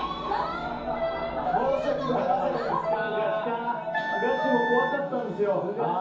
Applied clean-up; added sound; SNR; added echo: none; Wind instrument, woodwind instrument; 4 dB; reverberation time 0.6 s.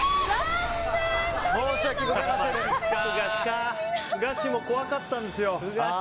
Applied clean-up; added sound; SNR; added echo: none; none; none; none.